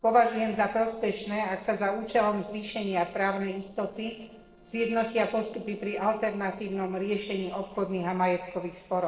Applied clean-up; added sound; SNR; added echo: neural separator model SepFormer DNS4.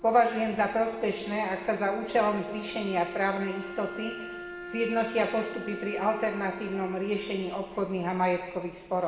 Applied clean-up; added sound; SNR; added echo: none; Wind instrument, woodwind instrument; 13 dB; reverberation time 2.0 s.